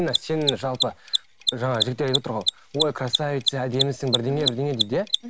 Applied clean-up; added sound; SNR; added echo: none; Mechanisms; 2 dB; none.